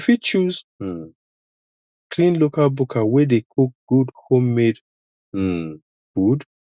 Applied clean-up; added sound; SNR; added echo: none; none; none; none.